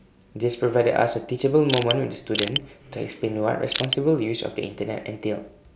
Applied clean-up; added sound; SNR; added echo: none; Crushing; 2 dB; none.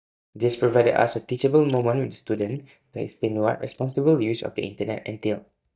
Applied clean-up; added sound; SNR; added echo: neural mask model DeepFilterNet 3.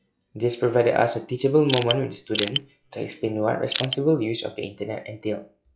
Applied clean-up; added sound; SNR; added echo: classical method log-MMSE.